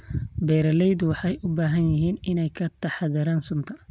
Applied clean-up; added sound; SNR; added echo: none; none; none; none.